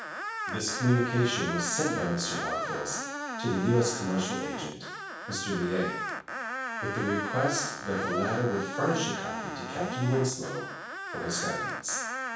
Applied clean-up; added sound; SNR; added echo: none; Screech; 4 dB; reverberation time 0.7 s.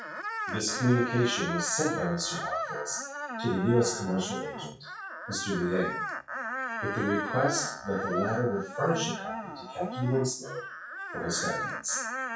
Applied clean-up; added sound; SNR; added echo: classical method WPE with log-MMSE.